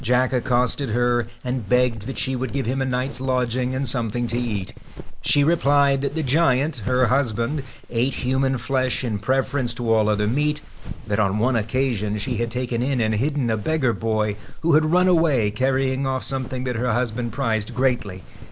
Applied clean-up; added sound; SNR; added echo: none; Walk, footsteps; 11 dB; none.